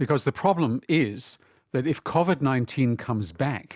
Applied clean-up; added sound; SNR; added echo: none; none; none; none.